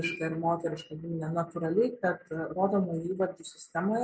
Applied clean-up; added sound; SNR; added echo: none; none; none; none.